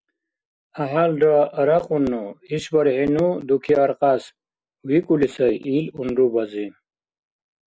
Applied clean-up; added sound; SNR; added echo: none; none; none; none.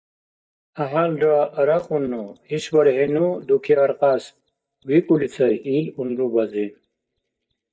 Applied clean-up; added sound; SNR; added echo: neural mask model DeepFilterNet 3.